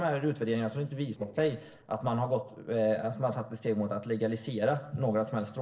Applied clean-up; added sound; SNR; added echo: neural separator model SepFormer DNS4.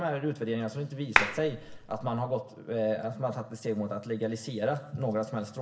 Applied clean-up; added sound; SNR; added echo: none; Clapping; -2 dB; reverberation time 0.9 s.